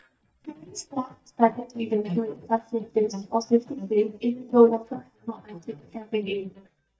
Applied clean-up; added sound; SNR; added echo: neural mask model DeepFilterNet 3.